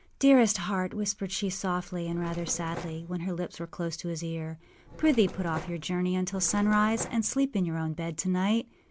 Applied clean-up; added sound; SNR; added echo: none; Mechanisms; 14 dB; none.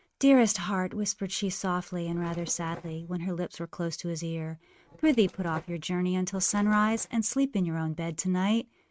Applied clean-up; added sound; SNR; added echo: neural mask model RNNoise.